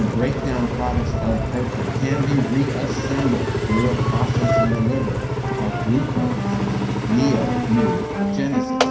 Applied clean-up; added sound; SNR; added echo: none; Engine; -2 dB; reverberation time 0.5 s.